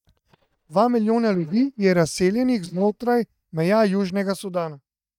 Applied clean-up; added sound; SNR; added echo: neural mask model DeepFilterNet 3.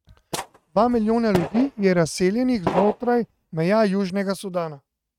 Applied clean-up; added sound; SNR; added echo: neural mask model RNNoise.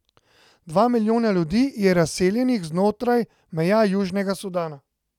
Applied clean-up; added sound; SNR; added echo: none; none; none; none.